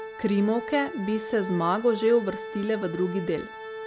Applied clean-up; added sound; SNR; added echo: none; Organ; 11 dB; none.